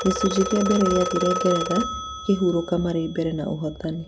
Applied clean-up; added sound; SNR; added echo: none; Telephone; 6 dB; none.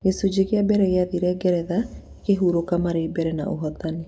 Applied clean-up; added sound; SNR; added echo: none; none; none; none.